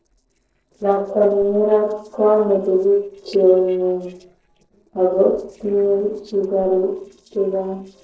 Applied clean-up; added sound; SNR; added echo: neural separator model SepFormer DNS4.